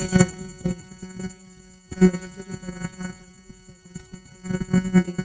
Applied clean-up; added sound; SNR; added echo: neural mask model RNNoise.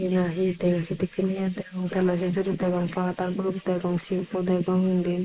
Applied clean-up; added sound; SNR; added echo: neural mask model Resemble Enhance denoiser.